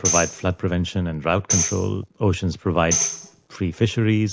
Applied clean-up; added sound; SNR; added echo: none; Tambourine; 6 dB; none.